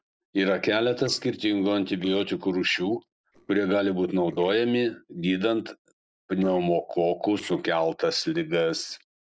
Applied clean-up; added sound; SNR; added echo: neural separator model SepFormer DNS4.